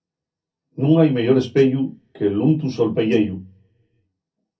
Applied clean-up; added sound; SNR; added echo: none; none; none; reverberation time 0.3 s.